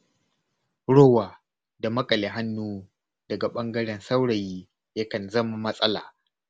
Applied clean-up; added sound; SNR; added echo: none; none; none; none.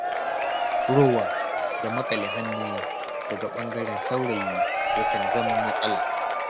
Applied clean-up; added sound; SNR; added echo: none; Applause / Crowd / Cheering; -3 dB; none.